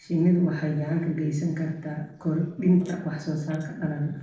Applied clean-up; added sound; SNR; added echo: neural separator model SepFormer DNS4.